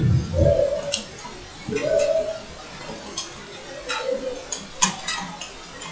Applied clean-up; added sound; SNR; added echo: classical method WPE with log-MMSE.